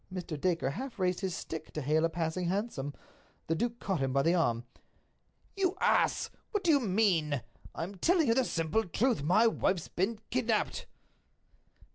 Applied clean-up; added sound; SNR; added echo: none; none; none; none.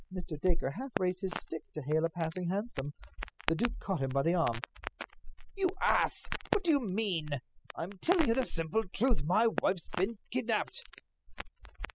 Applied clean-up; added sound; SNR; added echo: classical method spectral subtraction.